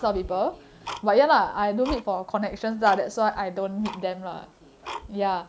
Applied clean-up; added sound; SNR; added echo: none; Tick-tock; 16 dB; none.